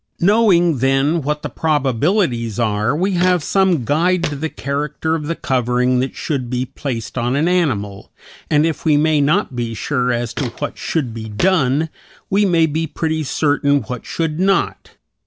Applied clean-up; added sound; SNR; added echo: none; Walk, footsteps; 14 dB; none.